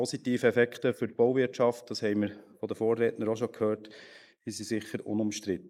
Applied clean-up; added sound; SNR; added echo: neural mask model Resemble Enhance denoiser.